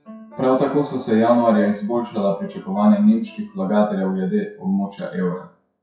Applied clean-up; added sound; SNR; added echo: classical method WPE with log-MMSE.